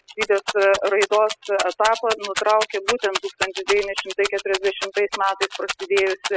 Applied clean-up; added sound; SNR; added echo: classical method spectral subtraction.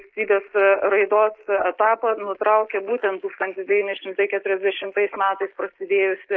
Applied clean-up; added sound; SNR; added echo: neural mask model Resemble Enhance denoiser.